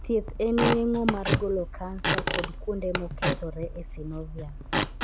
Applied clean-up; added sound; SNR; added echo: none; Squeak / Wood; 0 dB; none.